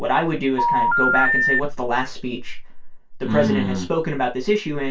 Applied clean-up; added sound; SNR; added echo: none; Telephone; -3 dB; reverberation time 0.2 s.